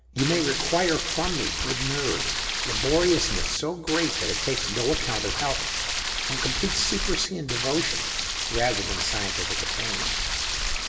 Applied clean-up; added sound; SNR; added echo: none; Stream; -1 dB; reverberation time 0.9 s.